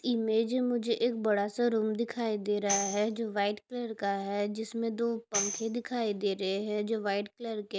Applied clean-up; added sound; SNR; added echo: none; Tambourine; 8 dB; none.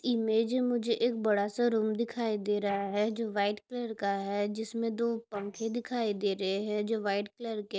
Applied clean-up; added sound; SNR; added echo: neural separator model SepFormer DNS4.